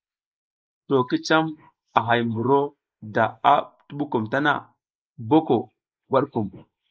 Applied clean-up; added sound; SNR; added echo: neural mask model Resemble Enhance denoiser.